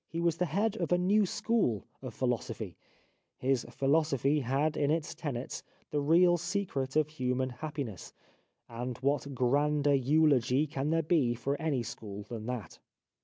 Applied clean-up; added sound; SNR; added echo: none; none; none; none.